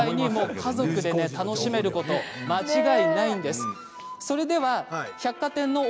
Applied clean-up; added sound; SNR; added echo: none; none; none; none.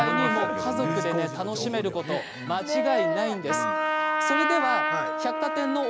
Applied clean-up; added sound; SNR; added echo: none; Trumpet; 1 dB; none.